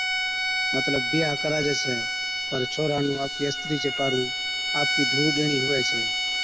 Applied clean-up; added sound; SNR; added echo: none; Bowed string instrument; -1 dB; none.